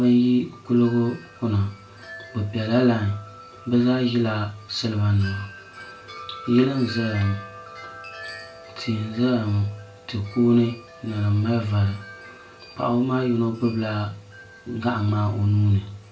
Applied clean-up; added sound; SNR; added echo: none; Wind chime; 19 dB; reverberation time 0.3 s.